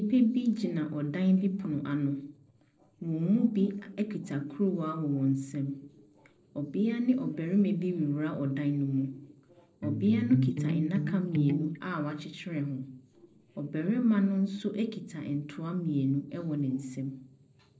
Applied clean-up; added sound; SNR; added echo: neural separator model SepFormer DNS4.